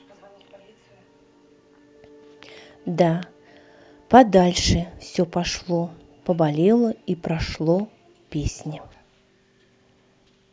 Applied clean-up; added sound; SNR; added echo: none; none; none; none.